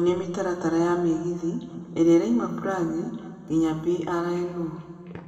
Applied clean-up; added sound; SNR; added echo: none; none; none; reverberation time 2.0 s.